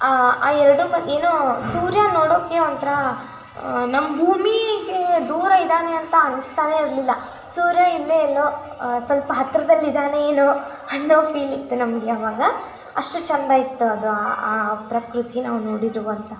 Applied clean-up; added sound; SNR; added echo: none; none; none; reverberation time 2.0 s.